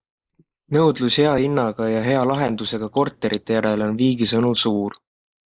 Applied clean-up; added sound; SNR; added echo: neural mask model Resemble Enhance denoiser.